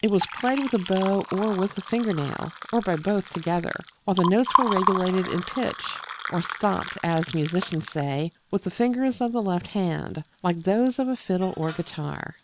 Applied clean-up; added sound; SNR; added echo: none; Liquid; 8 dB; none.